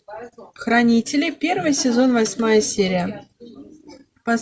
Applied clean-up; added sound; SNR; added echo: none; none; none; none.